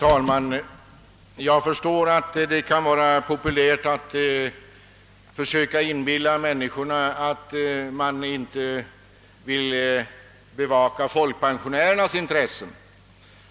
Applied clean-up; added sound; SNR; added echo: none; Slam; 15 dB; none.